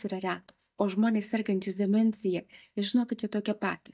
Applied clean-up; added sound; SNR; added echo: neural mask model DeepFilterNet 3.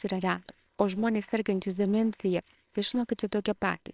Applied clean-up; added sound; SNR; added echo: neural separator model SepFormer WHAMR!.